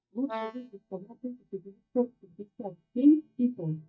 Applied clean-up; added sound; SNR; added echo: neural mask model DeepFilterNet 3.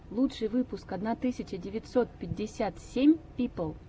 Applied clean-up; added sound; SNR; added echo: none; none; none; none.